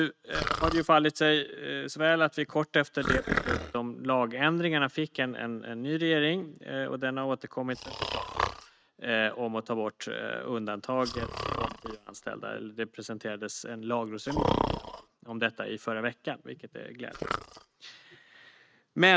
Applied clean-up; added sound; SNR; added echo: neural mask model RNNoise.